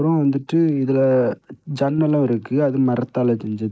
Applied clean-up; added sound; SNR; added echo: neural mask model Resemble Enhance denoiser.